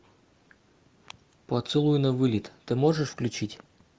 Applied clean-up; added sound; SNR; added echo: none; none; none; none.